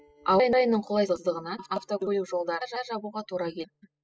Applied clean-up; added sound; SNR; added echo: classical method spectral subtraction.